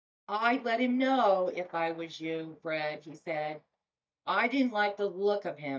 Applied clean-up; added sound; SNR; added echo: neural mask model DeepFilterNet 3.